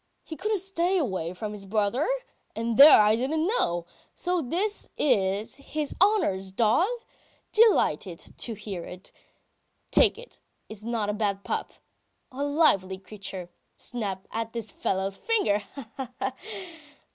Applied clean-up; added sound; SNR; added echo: none; none; none; none.